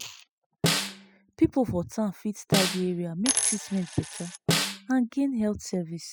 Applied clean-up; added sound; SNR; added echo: classical method spectral subtraction.